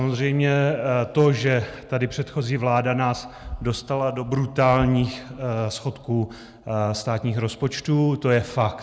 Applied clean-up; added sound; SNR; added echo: none; none; none; none.